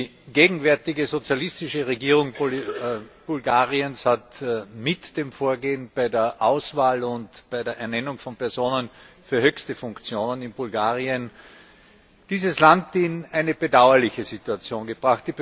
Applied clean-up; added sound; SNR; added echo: none; none; none; none.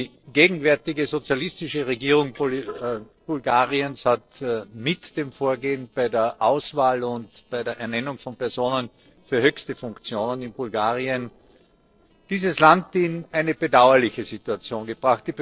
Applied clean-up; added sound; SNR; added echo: neural separator model SepFormer DNS4.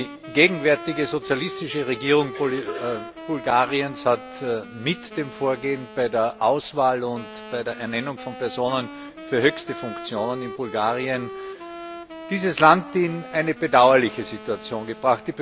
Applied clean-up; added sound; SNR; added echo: none; Wind instrument, woodwind instrument; 14 dB; none.